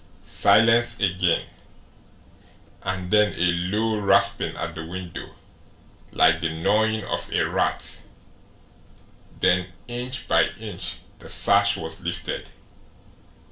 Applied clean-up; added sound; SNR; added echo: none; none; none; reverberation time 0.3 s.